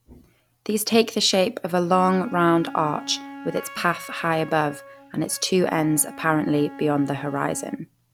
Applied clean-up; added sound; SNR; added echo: none; Wind instrument, woodwind instrument; 17 dB; none.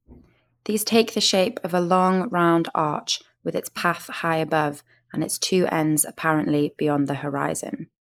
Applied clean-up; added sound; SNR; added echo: neural mask model Resemble Enhance denoiser.